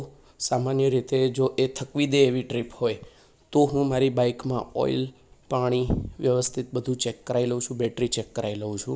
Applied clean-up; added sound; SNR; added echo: none; none; none; none.